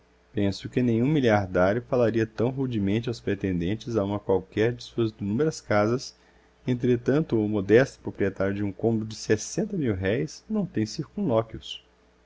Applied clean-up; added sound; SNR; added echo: none; none; none; none.